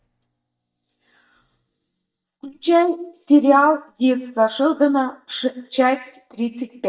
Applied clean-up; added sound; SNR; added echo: neural mask model DeepFilterNet 3.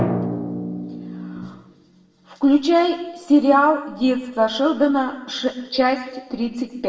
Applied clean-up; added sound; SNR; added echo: none; Drum; 11 dB; reverberation time 1.0 s.